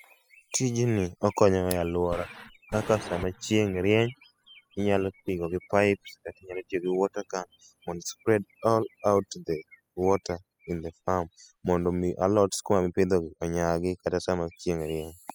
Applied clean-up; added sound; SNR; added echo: classical method spectral subtraction.